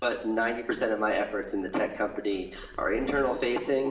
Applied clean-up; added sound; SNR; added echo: none; Purr; 20 dB; reverberation time 0.9 s.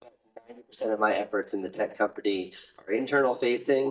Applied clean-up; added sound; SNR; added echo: neural mask model DeepFilterNet 3.